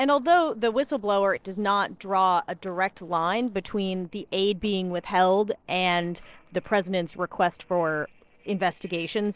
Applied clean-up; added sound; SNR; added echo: neural separator model SepFormer DNS4.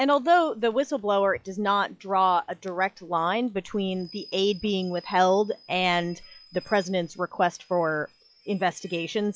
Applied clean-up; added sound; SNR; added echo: classical method log-MMSE.